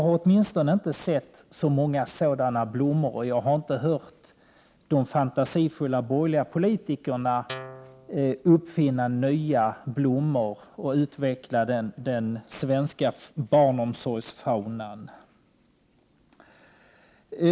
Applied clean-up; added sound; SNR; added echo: none; Guitar; 15 dB; none.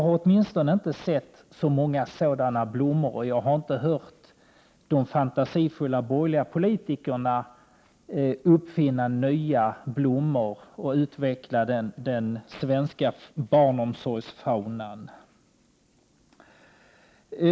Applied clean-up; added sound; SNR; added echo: none; none; none; none.